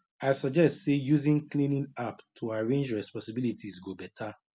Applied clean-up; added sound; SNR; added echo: none; none; none; none.